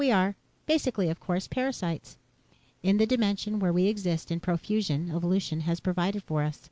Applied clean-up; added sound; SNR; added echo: none; none; none; none.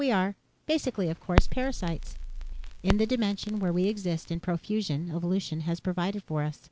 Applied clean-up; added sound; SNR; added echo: none; Crackle; 1 dB; none.